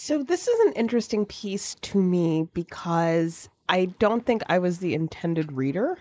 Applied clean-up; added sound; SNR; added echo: neural mask model Resemble Enhance denoiser.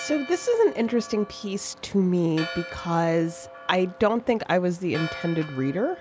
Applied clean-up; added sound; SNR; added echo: none; Church bell; 15 dB; none.